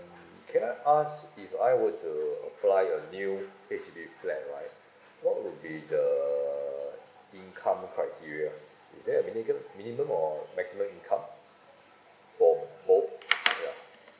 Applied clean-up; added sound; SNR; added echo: none; none; none; none.